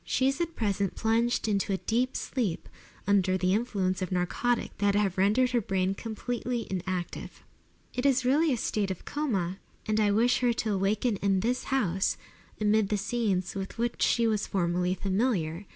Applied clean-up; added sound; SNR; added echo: none; none; none; none.